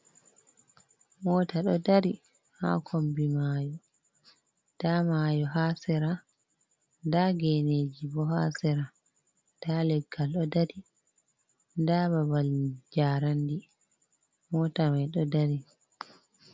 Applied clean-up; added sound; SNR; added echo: none; none; none; none.